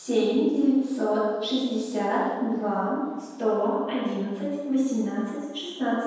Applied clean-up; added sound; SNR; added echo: none; none; none; reverberation time 1.2 s.